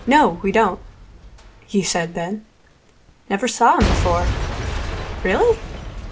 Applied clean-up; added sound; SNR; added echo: none; Shatter / Crushing / Boom; 6 dB; none.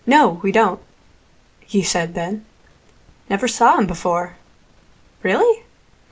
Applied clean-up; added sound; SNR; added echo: none; none; none; none.